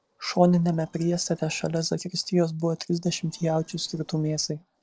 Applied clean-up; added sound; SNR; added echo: neural separator model SepFormer DNS4.